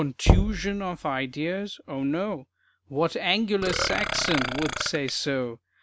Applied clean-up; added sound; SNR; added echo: none; Burping, eructation + Knock; 0 dB; none.